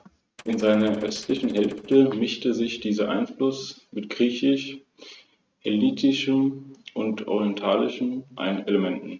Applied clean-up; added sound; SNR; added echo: neural mask model RNNoise.